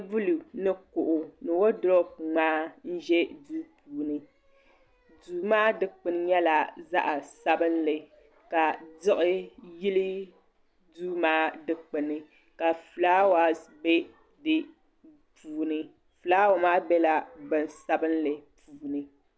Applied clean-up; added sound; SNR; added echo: none; none; none; none.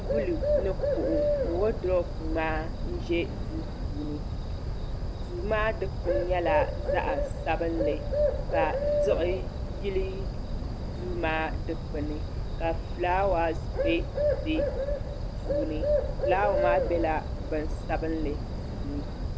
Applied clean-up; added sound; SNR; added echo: none; Bird; -2 dB; none.